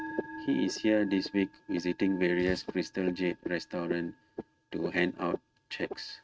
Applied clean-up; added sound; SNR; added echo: neural mask model RNNoise.